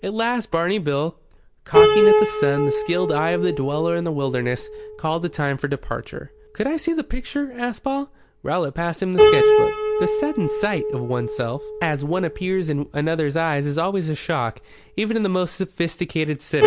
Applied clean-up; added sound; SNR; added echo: none; Piano; 0 dB; none.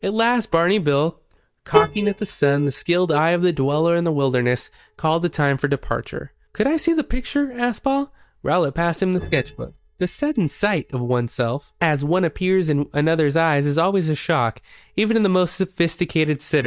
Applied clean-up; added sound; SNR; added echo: neural mask model DeepFilterNet 3.